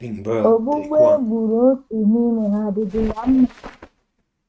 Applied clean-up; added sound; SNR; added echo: neural mask model RNNoise.